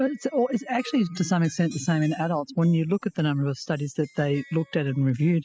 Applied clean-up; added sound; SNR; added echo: classical method spectral subtraction.